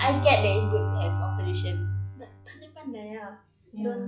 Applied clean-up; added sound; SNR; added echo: classical method log-MMSE.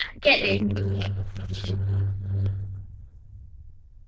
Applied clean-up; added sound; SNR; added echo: neural diffusion model UNIVERSE++.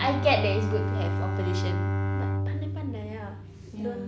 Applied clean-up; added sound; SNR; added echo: none; Bowed string instrument; -2 dB; none.